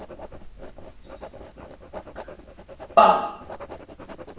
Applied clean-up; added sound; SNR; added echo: none; Writing; 14 dB; reverberation time 0.7 s.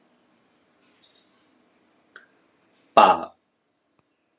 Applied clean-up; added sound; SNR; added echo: none; none; none; none.